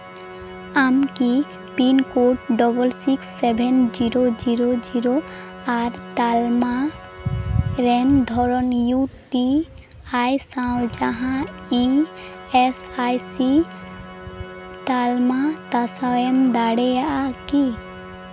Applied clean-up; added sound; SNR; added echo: none; Organ; 17 dB; none.